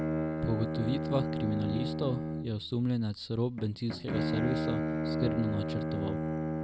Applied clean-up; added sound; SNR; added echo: none; Bowed string instrument; 0 dB; none.